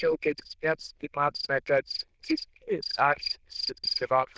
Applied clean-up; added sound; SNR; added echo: neural diffusion model UNIVERSE++.